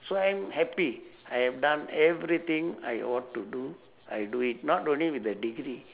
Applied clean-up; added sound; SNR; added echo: none; none; none; none.